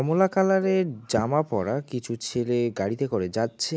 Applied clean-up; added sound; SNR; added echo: neural mask model Resemble Enhance denoiser.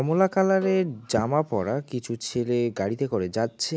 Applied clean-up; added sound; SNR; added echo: none; Bowed string instrument; 18 dB; none.